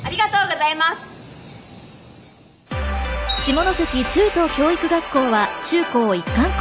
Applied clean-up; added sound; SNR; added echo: none; none; none; none.